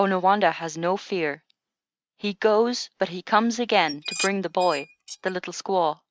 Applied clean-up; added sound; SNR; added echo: neural mask model RNNoise.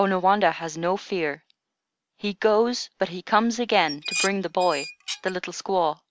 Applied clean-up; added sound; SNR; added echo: none; Dishes, pots, and pans; 10 dB; none.